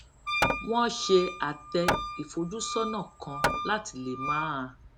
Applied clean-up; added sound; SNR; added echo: none; Hammer + Wind instrument, woodwind instrument; 2 dB; none.